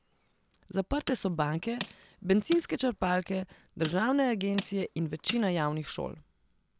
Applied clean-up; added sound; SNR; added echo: none; Tools; 15 dB; none.